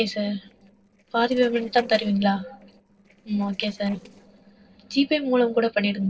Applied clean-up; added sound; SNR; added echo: neural separator model SepFormer DNS4.